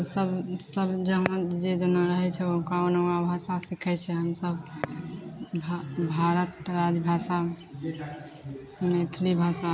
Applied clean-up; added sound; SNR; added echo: none; none; none; none.